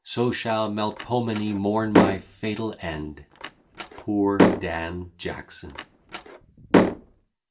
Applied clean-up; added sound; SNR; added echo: none; Slam; -2 dB; reverberation time 0.2 s.